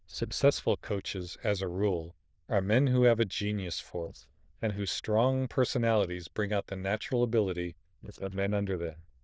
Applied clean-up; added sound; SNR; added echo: neural diffusion model UNIVERSE++.